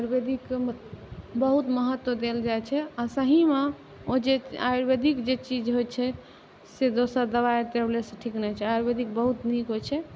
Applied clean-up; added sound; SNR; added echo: none; none; none; none.